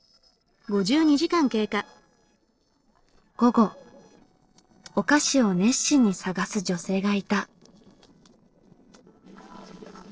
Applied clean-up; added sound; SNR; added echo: neural separator model SepFormer DNS4.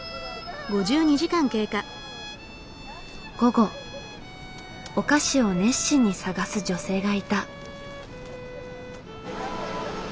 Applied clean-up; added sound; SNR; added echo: none; Bowed string instrument; 16 dB; none.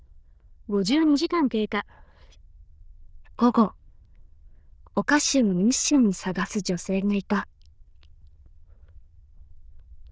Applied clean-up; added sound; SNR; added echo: neural diffusion model UNIVERSE++.